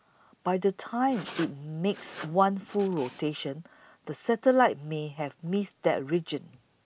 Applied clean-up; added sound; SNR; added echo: none; Writing; 17 dB; none.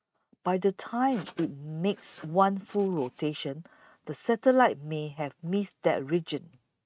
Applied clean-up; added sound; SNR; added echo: neural mask model RNNoise.